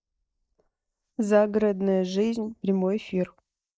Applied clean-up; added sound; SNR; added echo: neural mask model Resemble Enhance denoiser.